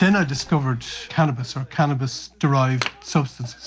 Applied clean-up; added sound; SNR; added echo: none; Wood; 18 dB; none.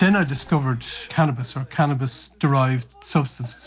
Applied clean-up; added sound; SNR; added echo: none; none; none; none.